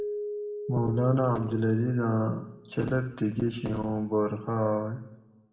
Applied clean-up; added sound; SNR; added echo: none; Keyboard (musical); 13 dB; reverberation time 0.8 s.